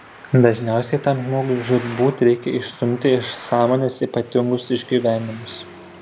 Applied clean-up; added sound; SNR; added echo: none; Traffic noise, roadway noise; 20 dB; none.